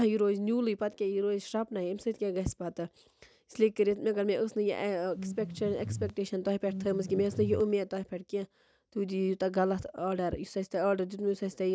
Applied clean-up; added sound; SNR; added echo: none; Bass guitar; 8 dB; none.